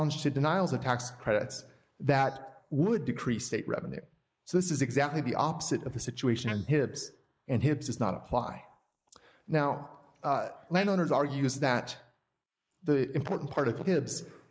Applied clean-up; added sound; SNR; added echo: neural mask model Resemble Enhance denoiser.